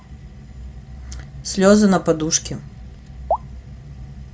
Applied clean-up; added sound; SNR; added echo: none; none; none; none.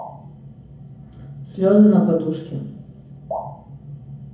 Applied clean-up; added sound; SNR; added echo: none; none; none; reverberation time 0.7 s.